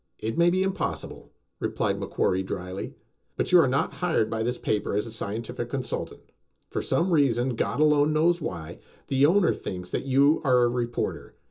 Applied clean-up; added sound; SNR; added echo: none; none; none; reverberation time 0.2 s.